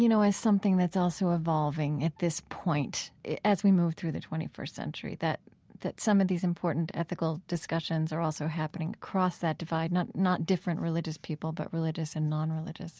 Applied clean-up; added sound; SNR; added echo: none; none; none; none.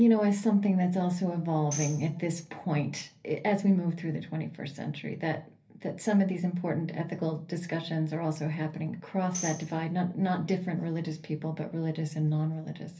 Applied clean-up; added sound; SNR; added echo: none; Tambourine; 13 dB; reverberation time 0.3 s.